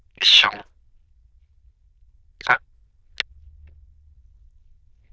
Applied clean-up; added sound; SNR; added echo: neural diffusion model UNIVERSE++.